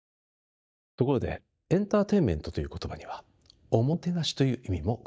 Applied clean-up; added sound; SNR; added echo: neural mask model DeepFilterNet 3.